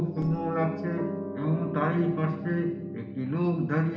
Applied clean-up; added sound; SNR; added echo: none; Piano; 8 dB; reverberation time 0.9 s.